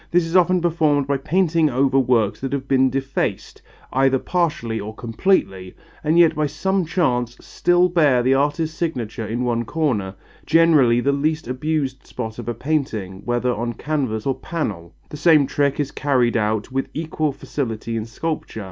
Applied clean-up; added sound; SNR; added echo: none; none; none; none.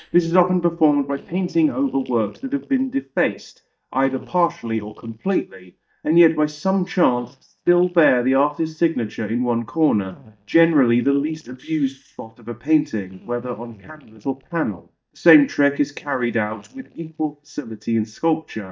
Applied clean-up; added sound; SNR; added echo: neural mask model DeepFilterNet 3.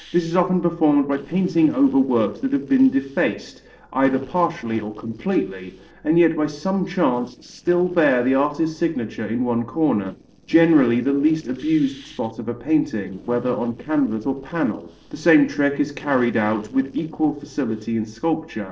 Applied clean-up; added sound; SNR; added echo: neural separator model SepFormer DNS4.